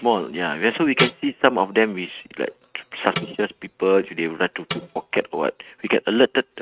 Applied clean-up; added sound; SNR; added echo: neural mask model RNNoise.